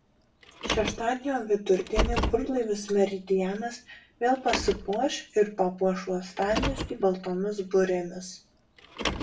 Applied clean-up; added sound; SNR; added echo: none; Car; 7 dB; reverberation time 0.3 s.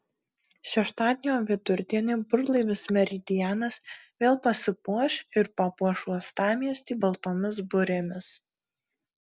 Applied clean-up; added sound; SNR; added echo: none; none; none; none.